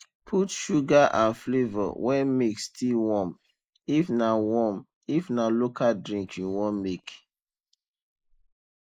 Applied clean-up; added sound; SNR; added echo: neural mask model Resemble Enhance denoiser.